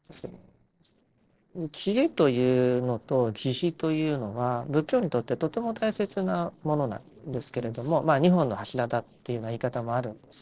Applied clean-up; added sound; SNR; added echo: neural separator model SepFormer DNS4.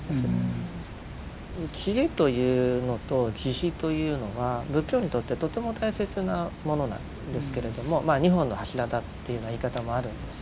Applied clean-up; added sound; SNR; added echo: none; Water; 11 dB; none.